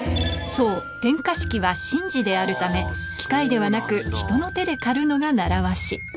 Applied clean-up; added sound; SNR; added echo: none; none; none; none.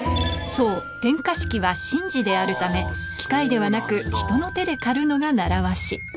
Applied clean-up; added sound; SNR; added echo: none; Marimba, xylophone; 15 dB; none.